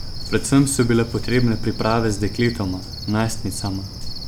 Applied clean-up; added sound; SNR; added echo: none; Cricket; 7 dB; none.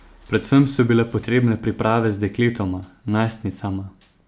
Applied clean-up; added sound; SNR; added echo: none; none; none; none.